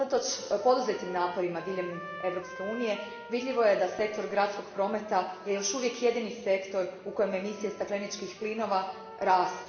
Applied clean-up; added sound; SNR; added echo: none; Trumpet; 16 dB; reverberation time 1.2 s.